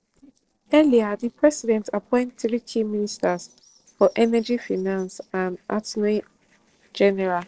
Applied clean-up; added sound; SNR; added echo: neural separator model SepFormer DNS4.